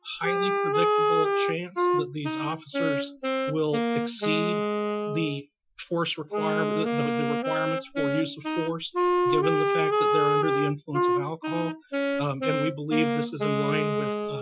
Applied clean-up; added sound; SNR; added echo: classical method Wiener filter.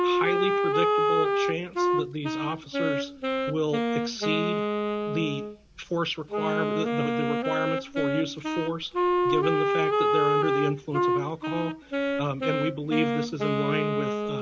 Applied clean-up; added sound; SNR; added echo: none; Wind instrument, woodwind instrument; -4 dB; none.